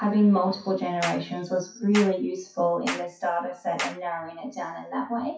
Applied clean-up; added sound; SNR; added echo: classical method WPE with log-MMSE.